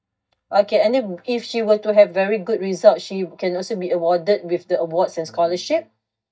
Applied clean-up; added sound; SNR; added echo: neural mask model DeepFilterNet 3.